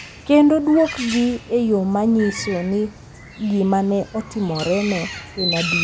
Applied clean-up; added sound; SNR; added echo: none; Bird; 11 dB; none.